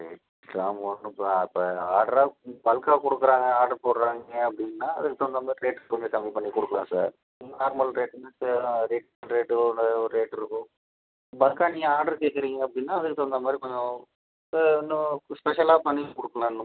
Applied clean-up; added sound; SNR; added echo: none; none; none; none.